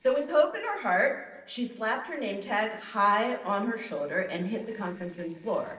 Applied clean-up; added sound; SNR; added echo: neural separator model SepFormer DNS4.